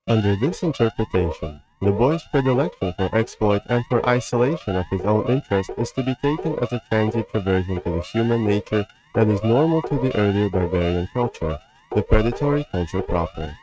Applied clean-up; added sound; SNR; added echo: neural mask model RNNoise.